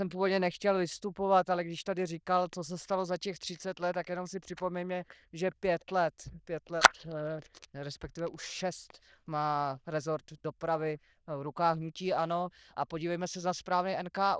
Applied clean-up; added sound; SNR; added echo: neural diffusion model UNIVERSE++.